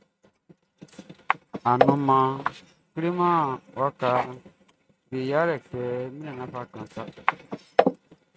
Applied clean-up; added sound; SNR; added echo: neural mask model RNNoise.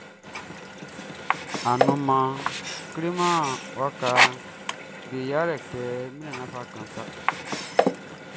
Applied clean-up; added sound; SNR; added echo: none; Sink (filling or washing); 0 dB; none.